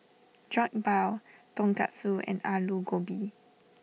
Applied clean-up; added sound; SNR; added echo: none; none; none; none.